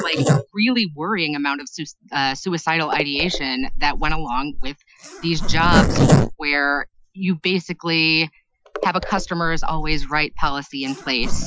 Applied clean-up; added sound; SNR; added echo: classical method Wiener filter.